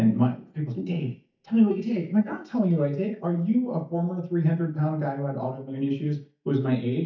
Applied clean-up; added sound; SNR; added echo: neural mask model DeepFilterNet 3.